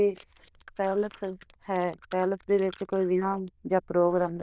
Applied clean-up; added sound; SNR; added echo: neural diffusion model UNIVERSE++.